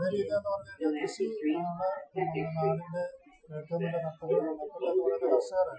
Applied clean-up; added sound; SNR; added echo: classical method Wiener filter.